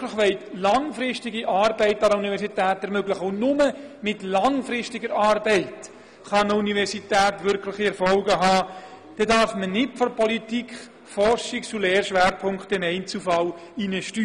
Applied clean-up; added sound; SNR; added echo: none; none; none; none.